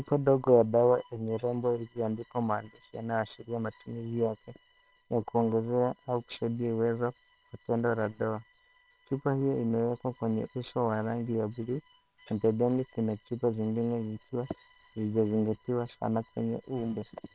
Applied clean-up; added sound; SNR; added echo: neural separator model SepFormer WHAM!.